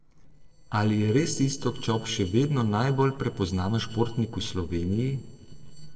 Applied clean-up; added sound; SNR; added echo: neural separator model SepFormer DNS4.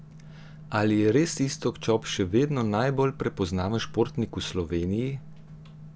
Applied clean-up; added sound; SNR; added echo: none; none; none; none.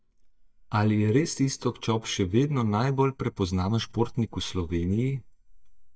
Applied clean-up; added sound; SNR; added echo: neural mask model DeepFilterNet 3.